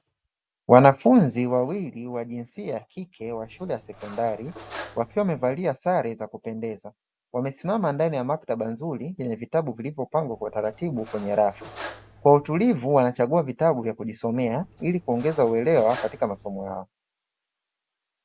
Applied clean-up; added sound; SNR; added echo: none; Cutlery, silverware; 17 dB; none.